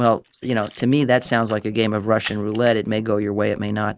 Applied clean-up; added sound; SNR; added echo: neural mask model Resemble Enhance denoiser.